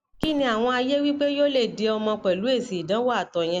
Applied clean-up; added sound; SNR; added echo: none; Fireworks; 17 dB; none.